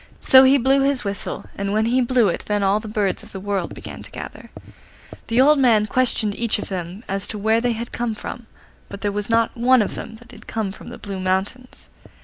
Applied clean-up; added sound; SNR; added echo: none; none; none; none.